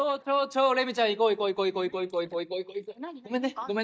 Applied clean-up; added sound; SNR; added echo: neural mask model DeepFilterNet 3.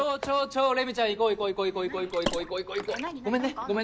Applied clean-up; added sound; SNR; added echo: none; Water / Splash, splatter; 10 dB; none.